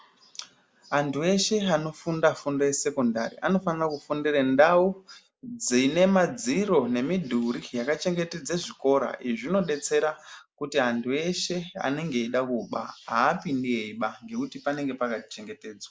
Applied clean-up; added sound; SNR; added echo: none; none; none; none.